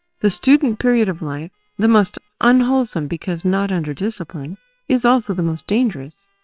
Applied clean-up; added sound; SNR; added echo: neural separator model SepFormer WHAMR!.